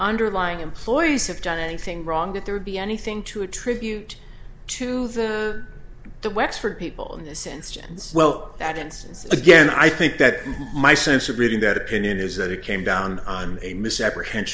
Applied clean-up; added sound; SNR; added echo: none; none; none; none.